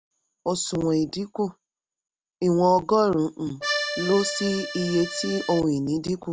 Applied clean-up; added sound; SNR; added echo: none; Accordion; 6 dB; none.